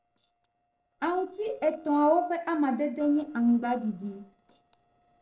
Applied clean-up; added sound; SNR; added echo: neural separator model SepFormer DNS4.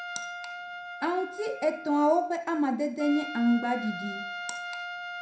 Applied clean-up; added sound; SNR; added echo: none; Trumpet; 9 dB; reverberation time 0.4 s.